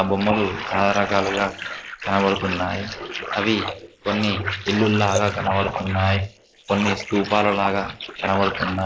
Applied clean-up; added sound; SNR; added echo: neural mask model Resemble Enhance denoiser.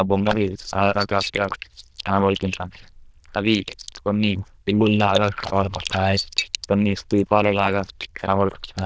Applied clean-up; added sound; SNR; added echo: neural diffusion model UNIVERSE++.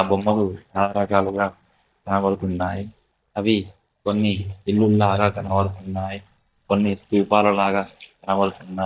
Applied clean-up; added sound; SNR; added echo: neural mask model DeepFilterNet 3.